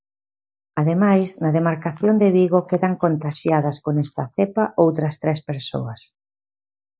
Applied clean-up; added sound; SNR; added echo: none; none; none; none.